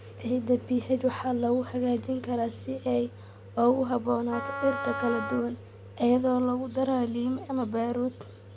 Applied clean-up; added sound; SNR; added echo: none; Wind instrument, woodwind instrument; 8 dB; none.